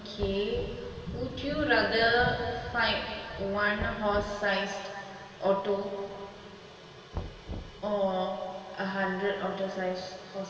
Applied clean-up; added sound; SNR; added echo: none; Knock; 14 dB; reverberation time 2.5 s.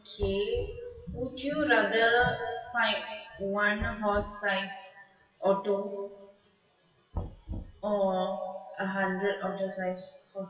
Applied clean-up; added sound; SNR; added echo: classical method WPE with log-MMSE.